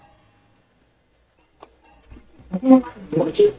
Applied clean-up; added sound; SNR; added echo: neural mask model DeepFilterNet 3.